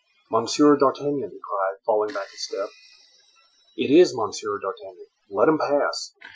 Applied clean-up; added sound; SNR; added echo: classical method Wiener filter.